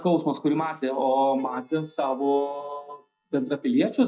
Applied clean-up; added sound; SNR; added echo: neural mask model DeepFilterNet 3.